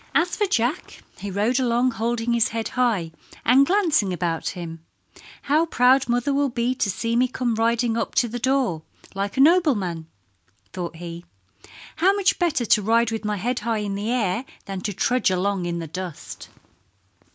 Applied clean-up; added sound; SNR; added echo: none; none; none; none.